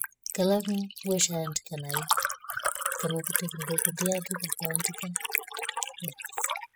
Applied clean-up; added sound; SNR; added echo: classical method spectral subtraction.